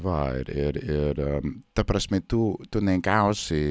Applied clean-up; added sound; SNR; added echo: none; none; none; none.